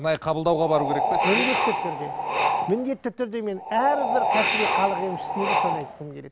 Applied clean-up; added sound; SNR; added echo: none; Wind; -1 dB; none.